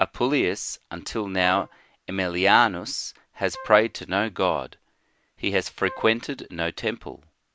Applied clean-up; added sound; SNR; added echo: none; Wind instrument, woodwind instrument; 18 dB; none.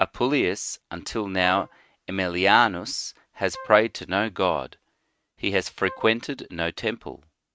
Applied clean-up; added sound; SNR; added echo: neural mask model RNNoise.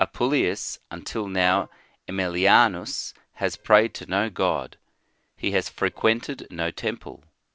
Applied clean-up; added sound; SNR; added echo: neural separator model SepFormer DNS4.